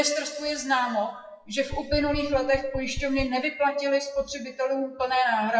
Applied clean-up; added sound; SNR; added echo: classical method WPE with log-MMSE.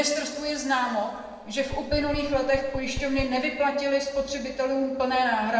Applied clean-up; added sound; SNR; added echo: none; Knock; 11 dB; reverberation time 1.2 s.